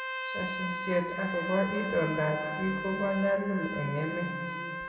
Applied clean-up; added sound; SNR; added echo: none; Trumpet; 5 dB; reverberation time 2.2 s.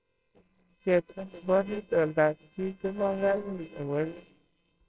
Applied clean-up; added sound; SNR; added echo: neural separator model SepFormer WHAMR!.